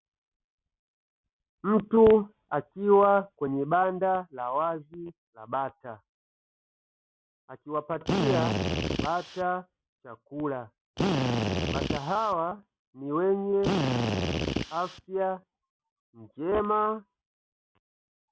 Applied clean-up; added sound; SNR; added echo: none; Drill; -1 dB; none.